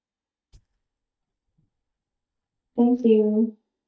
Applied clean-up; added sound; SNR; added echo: neural mask model DeepFilterNet 3.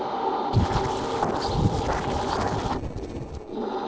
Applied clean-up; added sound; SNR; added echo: neural separator model SepFormer DNS4.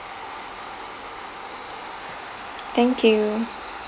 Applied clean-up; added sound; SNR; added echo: none; none; none; none.